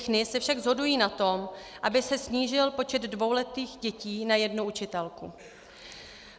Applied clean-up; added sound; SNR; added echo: none; none; none; none.